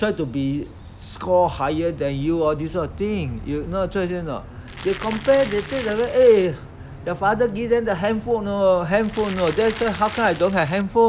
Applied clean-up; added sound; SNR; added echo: none; Crackle; 14 dB; none.